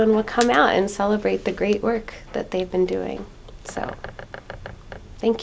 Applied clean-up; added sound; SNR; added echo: none; Bird; 20 dB; none.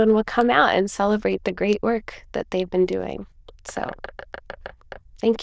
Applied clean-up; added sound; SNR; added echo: neural diffusion model UNIVERSE++.